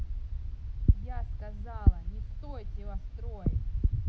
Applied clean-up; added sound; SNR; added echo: none; none; none; none.